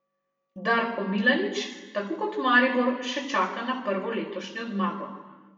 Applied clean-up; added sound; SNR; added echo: none; none; none; reverberation time 1.3 s.